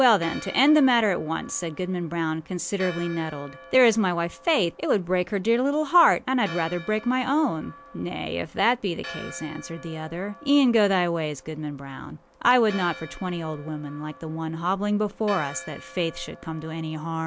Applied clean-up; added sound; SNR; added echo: none; Church bell; 19 dB; none.